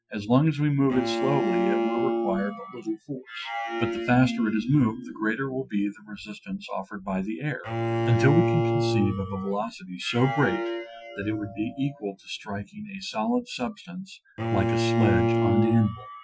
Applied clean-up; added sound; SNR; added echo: classical method Wiener filter.